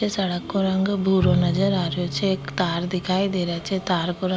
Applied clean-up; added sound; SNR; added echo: none; Bowed string instrument; 7 dB; none.